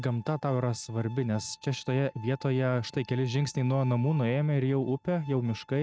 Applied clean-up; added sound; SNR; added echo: neural mask model RNNoise.